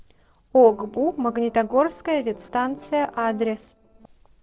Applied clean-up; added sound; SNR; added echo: neural separator model SepFormer DNS4.